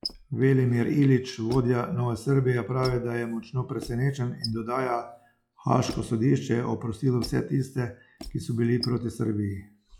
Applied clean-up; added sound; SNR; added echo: classical method log-MMSE.